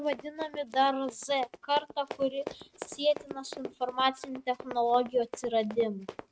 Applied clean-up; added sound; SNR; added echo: neural mask model RNNoise.